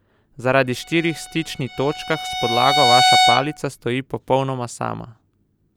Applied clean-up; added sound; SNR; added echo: none; Bowed string instrument; -2 dB; none.